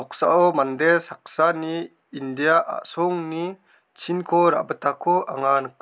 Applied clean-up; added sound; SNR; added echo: none; none; none; none.